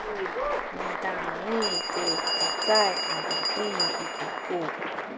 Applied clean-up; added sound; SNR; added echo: none; Applause + Bell; -3 dB; none.